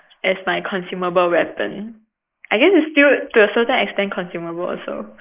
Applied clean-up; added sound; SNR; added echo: neural mask model Resemble Enhance denoiser.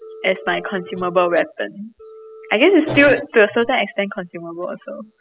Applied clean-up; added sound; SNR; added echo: classical method spectral subtraction.